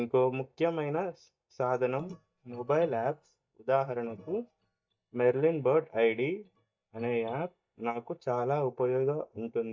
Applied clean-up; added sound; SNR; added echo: neural mask model DeepFilterNet 3.